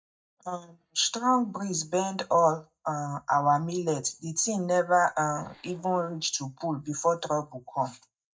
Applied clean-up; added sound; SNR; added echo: neural mask model DeepFilterNet 3.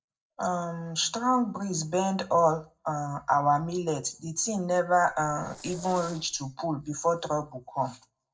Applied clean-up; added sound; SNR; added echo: neural separator model SepFormer DNS4.